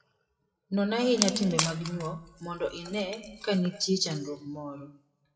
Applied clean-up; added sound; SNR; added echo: classical method WPE with log-MMSE.